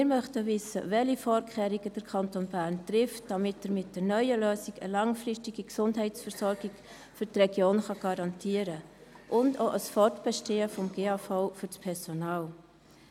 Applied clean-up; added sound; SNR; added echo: none; none; none; none.